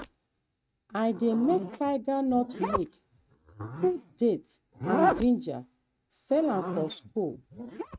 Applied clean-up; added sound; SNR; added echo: neural mask model RNNoise.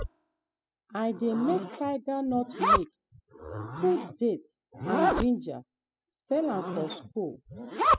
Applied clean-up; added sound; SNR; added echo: classical method spectral subtraction.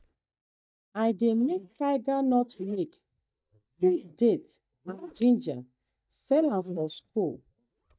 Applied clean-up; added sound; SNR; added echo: neural mask model DeepFilterNet 3.